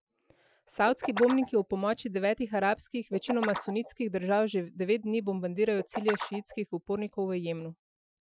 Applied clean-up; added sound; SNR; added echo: classical method Wiener filter.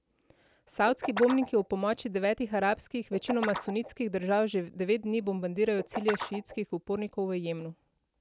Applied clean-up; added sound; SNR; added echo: none; Guitar; 12 dB; none.